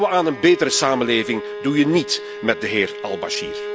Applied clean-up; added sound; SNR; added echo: none; Bowed string instrument; 11 dB; none.